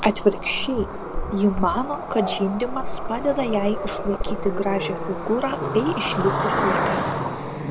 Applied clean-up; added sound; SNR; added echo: none; Cricket + Growling; 2 dB; none.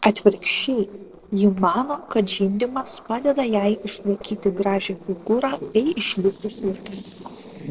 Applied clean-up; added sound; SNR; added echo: neural separator model SepFormer DNS4.